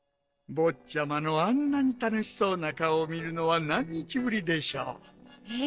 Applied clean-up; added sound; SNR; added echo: neural separator model SepFormer DNS4.